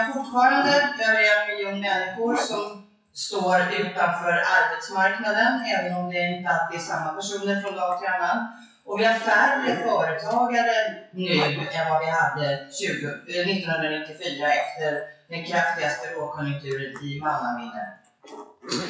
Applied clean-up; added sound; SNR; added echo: classical method WPE with log-MMSE.